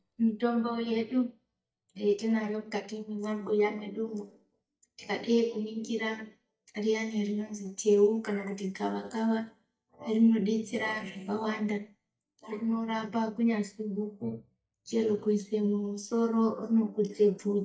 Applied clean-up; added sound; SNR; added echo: neural mask model DeepFilterNet 3.